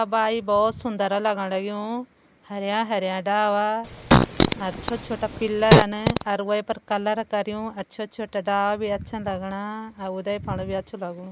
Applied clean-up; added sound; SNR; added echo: none; Fart; -5 dB; none.